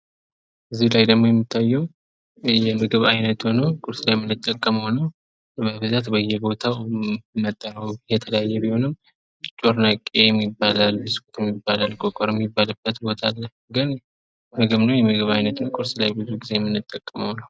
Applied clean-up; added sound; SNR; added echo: neural mask model DeepFilterNet 3.